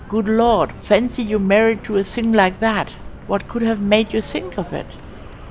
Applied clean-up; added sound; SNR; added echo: none; Car; 15 dB; none.